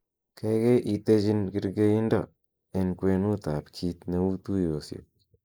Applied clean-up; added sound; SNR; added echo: neural mask model Resemble Enhance denoiser.